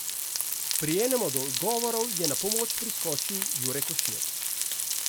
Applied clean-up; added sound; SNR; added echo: none; Frying (food); -3 dB; none.